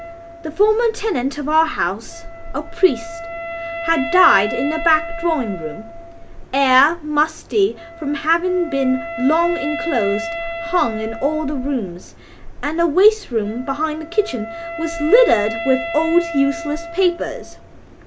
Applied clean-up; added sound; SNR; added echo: none; Wind instrument, woodwind instrument; 11 dB; none.